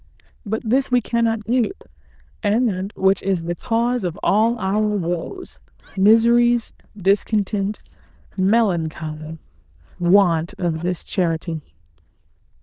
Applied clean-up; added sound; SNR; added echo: neural diffusion model UNIVERSE++.